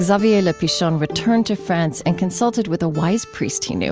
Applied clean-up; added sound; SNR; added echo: none; none; none; none.